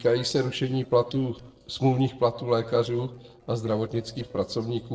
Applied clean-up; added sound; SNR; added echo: neural separator model SepFormer DNS4.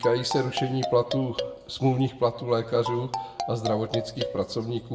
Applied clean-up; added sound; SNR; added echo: none; Marimba, xylophone; 7 dB; reverberation time 0.6 s.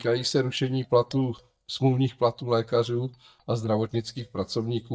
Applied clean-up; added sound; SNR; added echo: neural mask model DeepFilterNet 3.